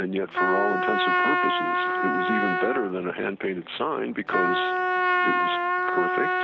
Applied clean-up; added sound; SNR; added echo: none; Trumpet; -4 dB; none.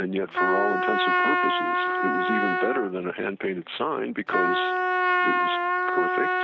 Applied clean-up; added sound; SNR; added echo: neural mask model RNNoise.